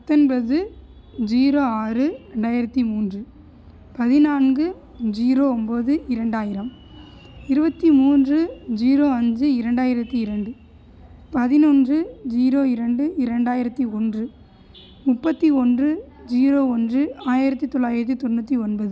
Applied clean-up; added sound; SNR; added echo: none; none; none; none.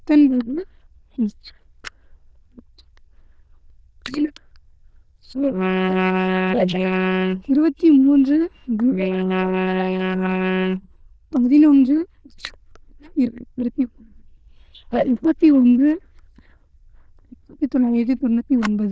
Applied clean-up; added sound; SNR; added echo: neural diffusion model UNIVERSE++.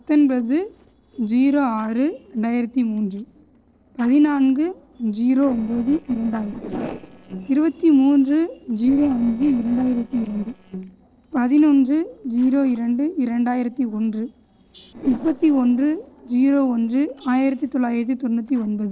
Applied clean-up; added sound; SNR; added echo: neural separator model SepFormer DNS4.